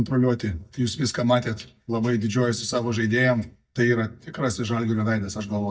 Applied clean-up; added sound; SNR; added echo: neural mask model DeepFilterNet 3.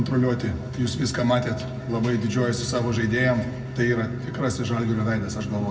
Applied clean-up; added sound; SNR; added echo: none; Organ; 10 dB; reverberation time 0.3 s.